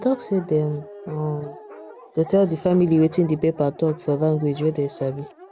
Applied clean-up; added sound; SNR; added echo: none; Dog; 19 dB; none.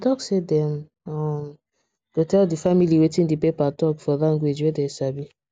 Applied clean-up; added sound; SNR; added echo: none; none; none; none.